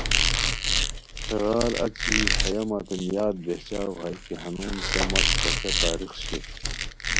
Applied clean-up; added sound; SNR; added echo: none; Squeak; -3 dB; none.